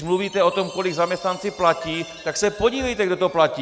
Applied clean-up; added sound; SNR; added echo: none; Chime; 19 dB; none.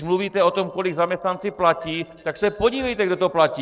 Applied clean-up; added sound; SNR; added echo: neural separator model SepFormer DNS4.